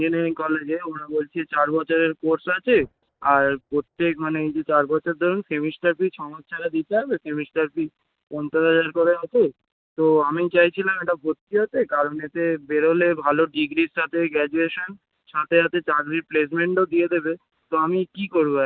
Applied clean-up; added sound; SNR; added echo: neural mask model RNNoise.